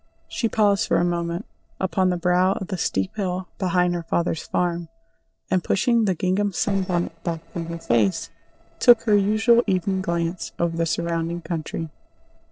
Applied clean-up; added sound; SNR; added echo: neural separator model SepFormer DNS4.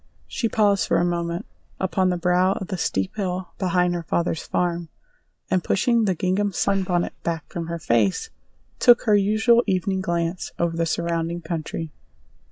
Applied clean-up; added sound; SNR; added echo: neural mask model Resemble Enhance denoiser.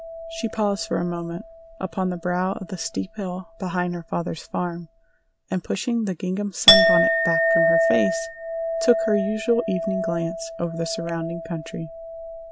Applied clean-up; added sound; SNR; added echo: none; Chink, clink; -1 dB; none.